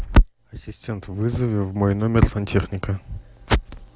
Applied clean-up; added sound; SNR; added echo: none; none; none; none.